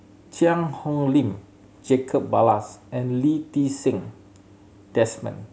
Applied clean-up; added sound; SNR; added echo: none; none; none; none.